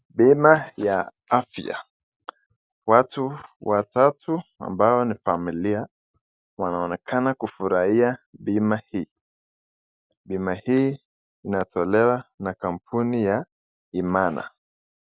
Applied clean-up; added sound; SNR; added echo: none; none; none; none.